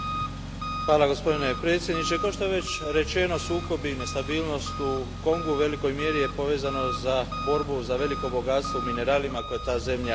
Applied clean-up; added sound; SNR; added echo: none; Engine; 6 dB; none.